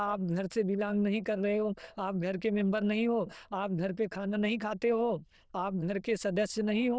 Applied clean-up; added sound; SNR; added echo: neural diffusion model UNIVERSE++.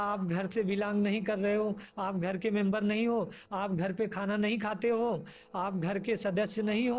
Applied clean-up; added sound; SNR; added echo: neural separator model SepFormer DNS4.